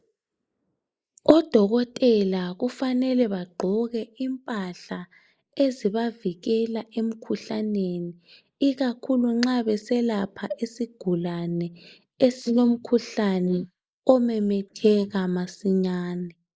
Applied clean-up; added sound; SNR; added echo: neural mask model Resemble Enhance denoiser.